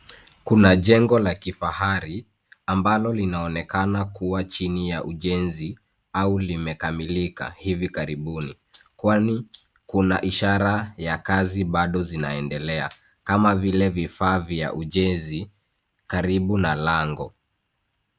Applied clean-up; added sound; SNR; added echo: none; none; none; none.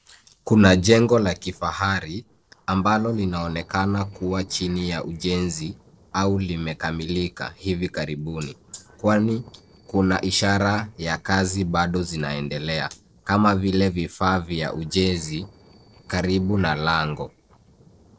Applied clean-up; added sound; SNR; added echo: neural separator model SepFormer DNS4.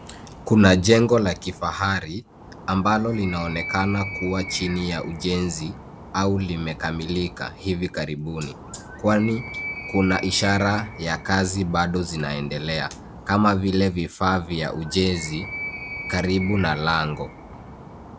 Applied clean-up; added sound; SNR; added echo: none; Animal; 14 dB; none.